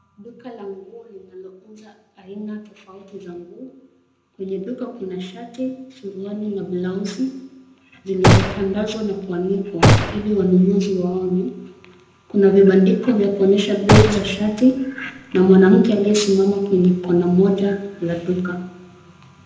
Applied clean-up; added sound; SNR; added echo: none; Gunshot, gunfire; -1 dB; reverberation time 0.8 s.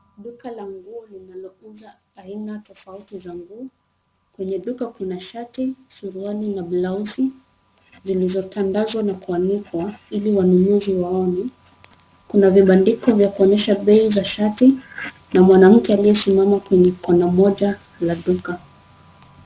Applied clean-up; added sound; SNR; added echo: none; none; none; none.